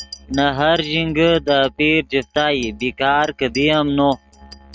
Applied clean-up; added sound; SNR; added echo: neural mask model RNNoise.